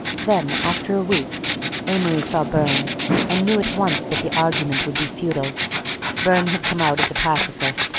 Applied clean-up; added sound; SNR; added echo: none; Writing; -2 dB; none.